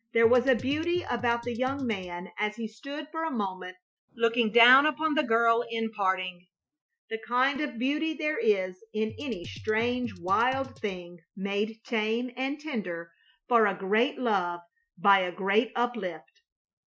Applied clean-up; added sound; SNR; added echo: classical method Wiener filter.